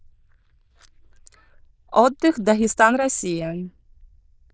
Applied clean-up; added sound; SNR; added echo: neural diffusion model UNIVERSE++.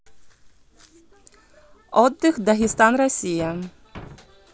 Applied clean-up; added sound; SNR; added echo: none; Slam; 17 dB; none.